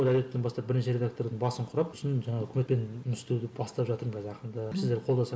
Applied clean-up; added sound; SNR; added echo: none; none; none; none.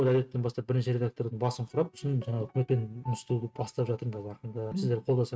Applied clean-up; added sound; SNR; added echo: neural mask model RNNoise.